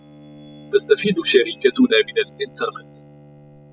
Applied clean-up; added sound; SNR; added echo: classical method spectral subtraction.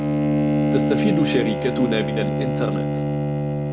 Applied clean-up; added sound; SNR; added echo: none; Bowed string instrument; -4 dB; none.